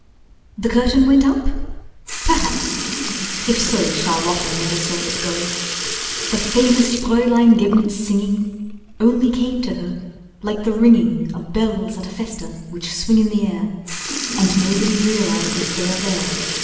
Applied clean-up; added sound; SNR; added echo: none; Sink (filling or washing) / Liquid; 8 dB; reverberation time 1.3 s.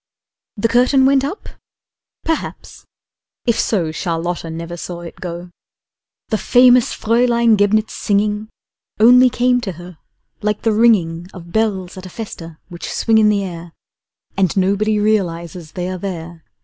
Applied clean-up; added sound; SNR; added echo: none; none; none; none.